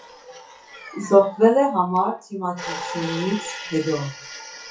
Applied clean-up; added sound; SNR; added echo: classical method WPE with log-MMSE.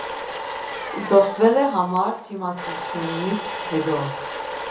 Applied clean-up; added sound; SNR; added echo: none; Domestic sounds, home sounds; 8 dB; reverberation time 0.7 s.